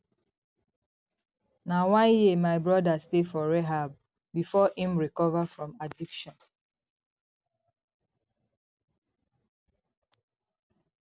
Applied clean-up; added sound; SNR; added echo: none; none; none; none.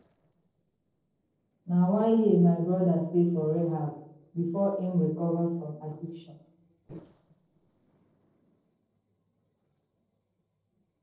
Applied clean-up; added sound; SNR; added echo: neural separator model SepFormer DNS4.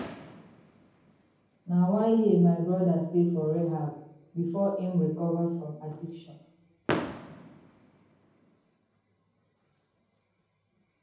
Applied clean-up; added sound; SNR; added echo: none; Fireworks; 14 dB; reverberation time 0.9 s.